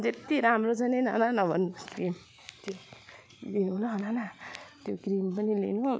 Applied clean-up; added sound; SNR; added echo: none; none; none; none.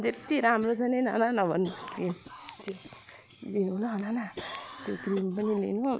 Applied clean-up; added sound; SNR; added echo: none; Cough; 17 dB; none.